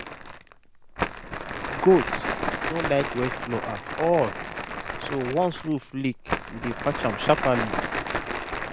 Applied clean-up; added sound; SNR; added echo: none; Crumpling, crinkling; 3 dB; none.